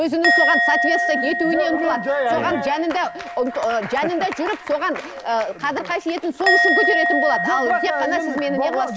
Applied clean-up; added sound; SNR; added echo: none; Musical instrument; 1 dB; none.